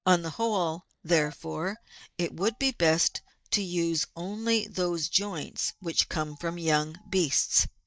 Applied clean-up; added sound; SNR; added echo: neural mask model DeepFilterNet 3.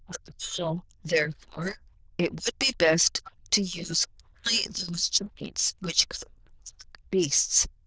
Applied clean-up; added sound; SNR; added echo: neural diffusion model UNIVERSE++.